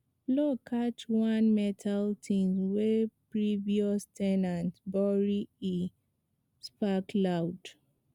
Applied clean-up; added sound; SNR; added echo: none; none; none; none.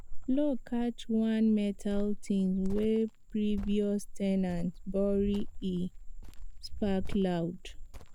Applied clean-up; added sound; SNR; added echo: none; Cricket; 6 dB; none.